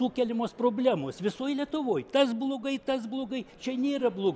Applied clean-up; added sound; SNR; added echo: none; none; none; none.